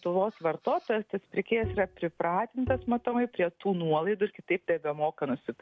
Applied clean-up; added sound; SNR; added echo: none; Bowed string instrument; 11 dB; none.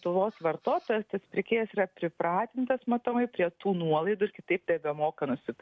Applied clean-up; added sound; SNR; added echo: none; none; none; none.